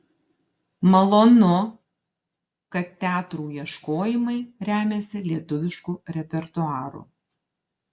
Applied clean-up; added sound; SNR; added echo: none; none; none; none.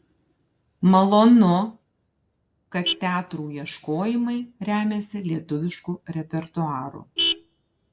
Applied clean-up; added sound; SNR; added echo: none; Vehicle horn, car horn, honking; 12 dB; none.